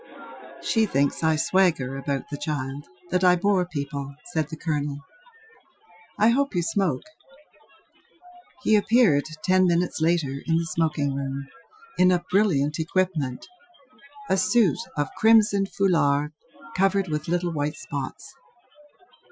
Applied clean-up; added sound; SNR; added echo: classical method Wiener filter.